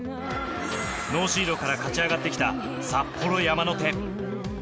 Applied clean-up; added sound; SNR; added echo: none; Guitar; 16 dB; none.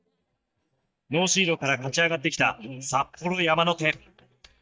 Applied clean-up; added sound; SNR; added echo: neural mask model DeepFilterNet 3.